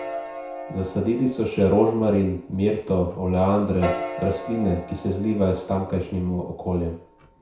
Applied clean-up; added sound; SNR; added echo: none; Piano; 12 dB; reverberation time 0.6 s.